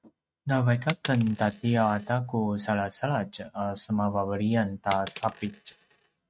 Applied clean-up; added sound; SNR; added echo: neural mask model RNNoise.